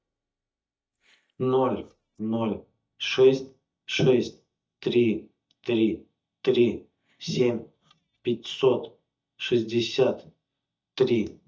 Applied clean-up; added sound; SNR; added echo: neural mask model DeepFilterNet 3.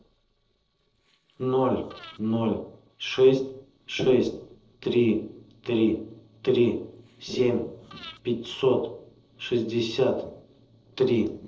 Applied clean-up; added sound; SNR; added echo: neural separator model SepFormer DNS4.